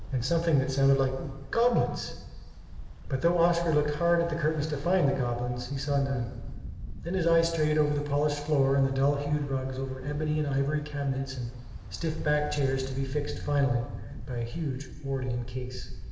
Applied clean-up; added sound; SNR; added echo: none; Ocean; 10 dB; reverberation time 1.4 s.